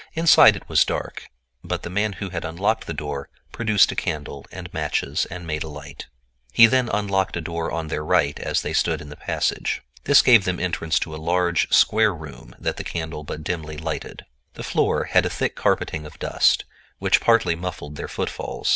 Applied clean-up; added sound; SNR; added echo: none; none; none; none.